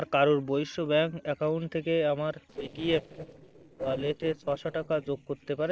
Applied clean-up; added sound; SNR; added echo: neural separator model SepFormer DNS4.